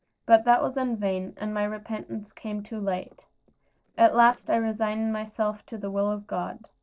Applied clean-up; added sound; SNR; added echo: neural separator model SepFormer DNS4.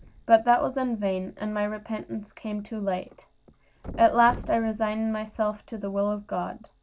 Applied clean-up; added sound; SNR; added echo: none; Thump, thud; 19 dB; none.